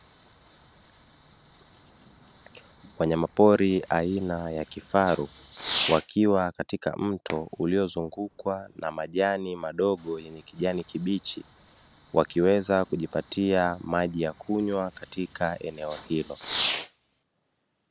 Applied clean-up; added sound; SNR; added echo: none; Fireworks; 10 dB; none.